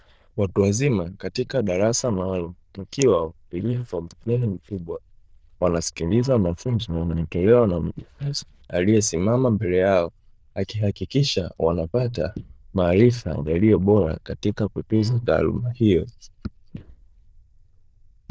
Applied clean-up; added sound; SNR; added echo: neural diffusion model UNIVERSE++.